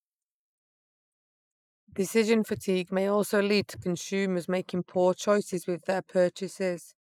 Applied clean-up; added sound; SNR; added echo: neural mask model Resemble Enhance denoiser.